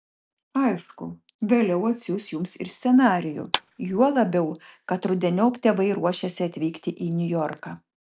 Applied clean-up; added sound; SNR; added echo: none; Clapping; 8 dB; none.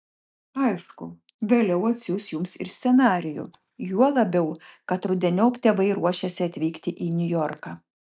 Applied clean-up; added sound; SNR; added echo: neural mask model DeepFilterNet 3.